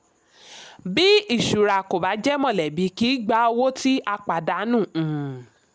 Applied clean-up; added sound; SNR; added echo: none; none; none; none.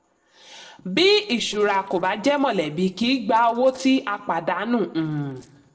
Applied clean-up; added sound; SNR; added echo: neural separator model SepFormer DNS4.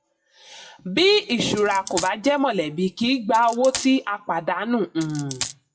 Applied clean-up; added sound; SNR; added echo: classical method WPE with log-MMSE.